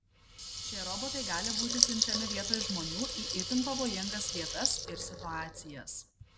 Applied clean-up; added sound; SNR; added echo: none; Water tap, faucet / Liquid; -3 dB; none.